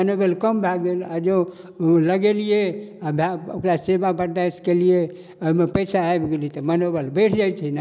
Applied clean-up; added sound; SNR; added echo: none; none; none; none.